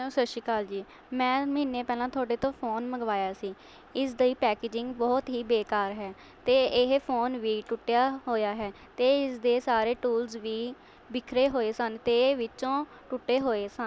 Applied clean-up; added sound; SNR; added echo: none; none; none; none.